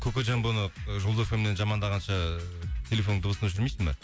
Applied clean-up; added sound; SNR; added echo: none; none; none; none.